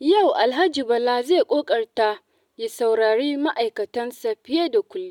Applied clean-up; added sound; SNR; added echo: none; none; none; none.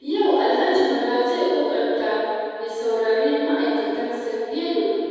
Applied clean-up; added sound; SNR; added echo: none; none; none; reverberation time 2.1 s.